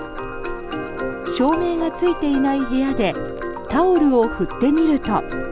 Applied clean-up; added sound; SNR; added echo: none; Crackle; 14 dB; none.